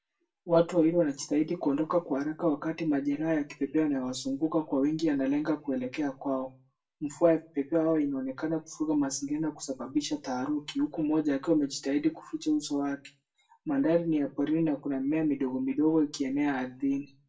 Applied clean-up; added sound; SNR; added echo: none; none; none; reverberation time 0.2 s.